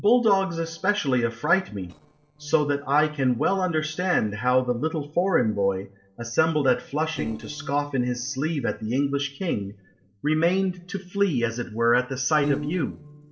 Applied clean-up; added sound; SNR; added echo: neural separator model SepFormer DNS4.